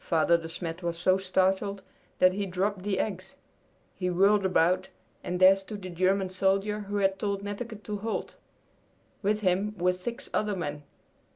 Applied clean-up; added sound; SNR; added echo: none; none; none; none.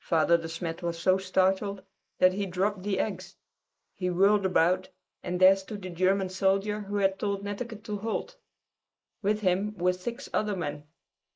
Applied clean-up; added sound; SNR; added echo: neural mask model Resemble Enhance denoiser.